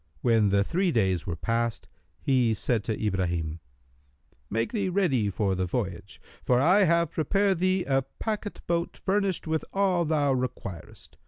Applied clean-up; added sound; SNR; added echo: none; none; none; none.